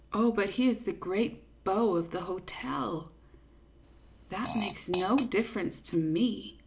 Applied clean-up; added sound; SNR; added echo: none; Fart; 10 dB; none.